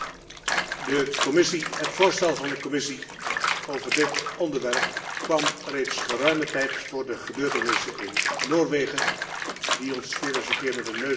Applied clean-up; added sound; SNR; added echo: none; Bathtub (filling or washing) / Water; 2 dB; reverberation time 0.9 s.